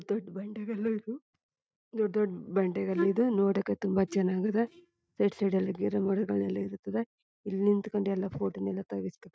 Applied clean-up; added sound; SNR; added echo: neural mask model DeepFilterNet 3.